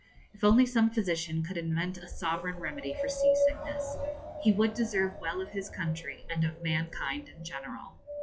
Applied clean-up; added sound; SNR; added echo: classical method log-MMSE.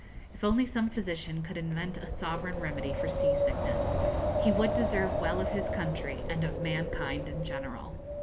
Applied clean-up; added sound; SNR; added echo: none; Wind; -2 dB; none.